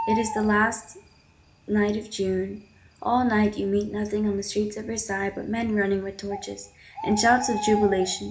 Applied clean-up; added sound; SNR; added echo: none; Bird; 11 dB; reverberation time 0.4 s.